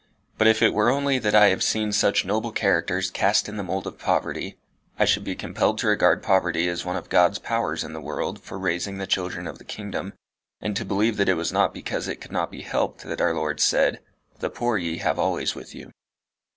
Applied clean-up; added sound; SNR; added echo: none; none; none; none.